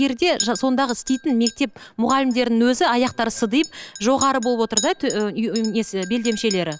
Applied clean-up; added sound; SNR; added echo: none; Chink, clink; 13 dB; none.